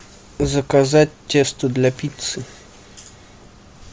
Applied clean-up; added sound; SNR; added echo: none; none; none; none.